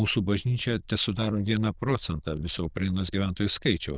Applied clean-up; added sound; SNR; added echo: neural diffusion model UNIVERSE++.